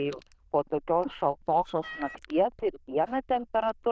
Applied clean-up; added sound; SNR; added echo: neural diffusion model UNIVERSE++.